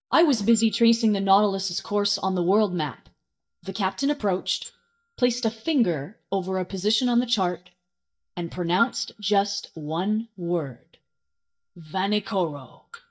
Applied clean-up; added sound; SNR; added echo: neural mask model DeepFilterNet 3.